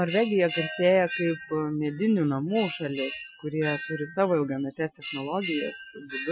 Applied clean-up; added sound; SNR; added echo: classical method Wiener filter.